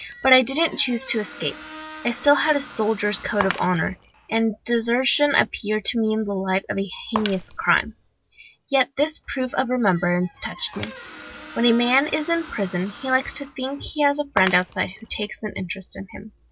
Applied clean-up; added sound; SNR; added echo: none; Shatter + Squeak; 15 dB; none.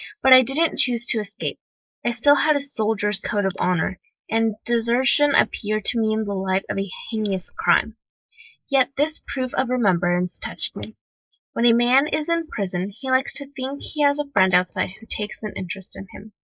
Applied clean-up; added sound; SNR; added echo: neural mask model Resemble Enhance denoiser.